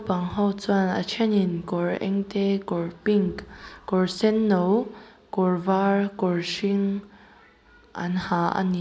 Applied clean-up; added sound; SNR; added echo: none; none; none; none.